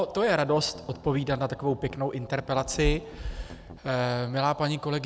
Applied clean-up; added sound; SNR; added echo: none; Strum; 19 dB; none.